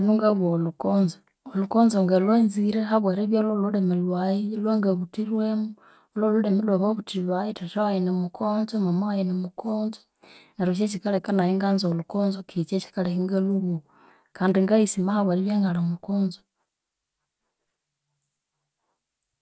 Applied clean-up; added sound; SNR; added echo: none; none; none; none.